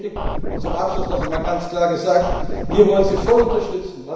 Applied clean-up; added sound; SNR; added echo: none; Scratching (performance technique); 5 dB; reverberation time 1.0 s.